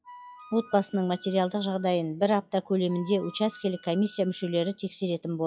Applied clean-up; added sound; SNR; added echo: classical method WPE with log-MMSE.